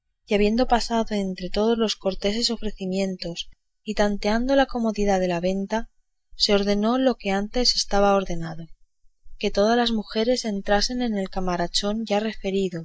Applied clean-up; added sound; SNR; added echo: neural mask model DeepFilterNet 3.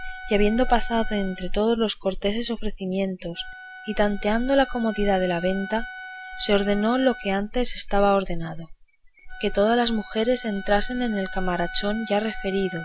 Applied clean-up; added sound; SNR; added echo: none; Wind instrument, woodwind instrument; 16 dB; none.